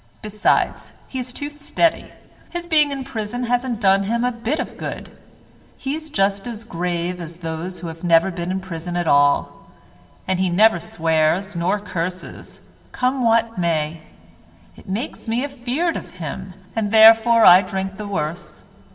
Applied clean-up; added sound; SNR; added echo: none; none; none; reverberation time 2.4 s.